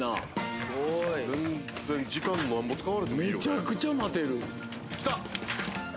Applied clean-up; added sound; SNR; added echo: none; none; none; none.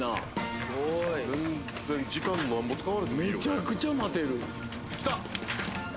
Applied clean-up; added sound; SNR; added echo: none; Engine; 13 dB; none.